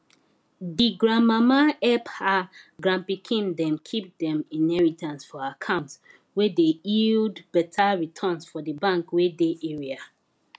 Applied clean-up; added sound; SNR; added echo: none; none; none; none.